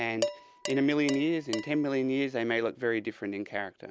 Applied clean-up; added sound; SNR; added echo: none; Dishes, pots, and pans; 11 dB; none.